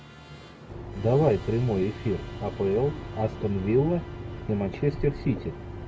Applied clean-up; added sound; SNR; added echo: none; Musical instrument; 17 dB; none.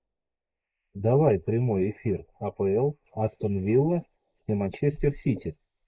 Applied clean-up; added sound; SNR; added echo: neural mask model Resemble Enhance denoiser.